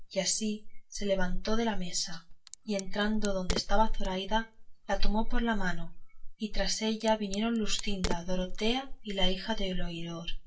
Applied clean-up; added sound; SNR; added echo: none; Crack; 17 dB; reverberation time 0.2 s.